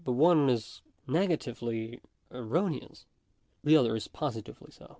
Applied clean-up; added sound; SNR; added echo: none; none; none; none.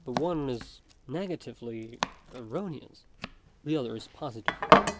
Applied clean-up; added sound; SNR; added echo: none; Domestic sounds, home sounds; -5 dB; none.